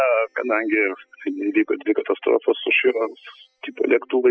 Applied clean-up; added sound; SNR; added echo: classical method spectral subtraction.